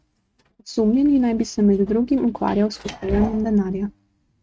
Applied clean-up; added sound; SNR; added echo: neural mask model RNNoise.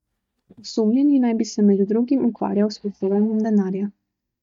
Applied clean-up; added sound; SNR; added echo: neural mask model DeepFilterNet 3.